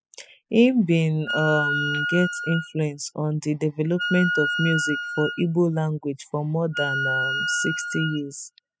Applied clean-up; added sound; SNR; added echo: classical method spectral subtraction.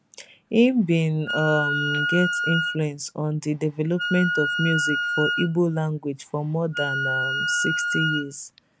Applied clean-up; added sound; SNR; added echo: none; Wind instrument, woodwind instrument; 2 dB; none.